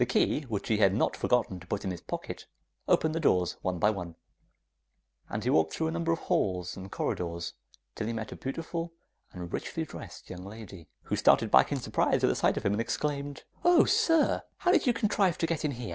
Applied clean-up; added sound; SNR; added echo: none; none; none; none.